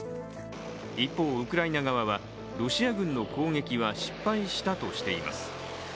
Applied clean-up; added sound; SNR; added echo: none; none; none; none.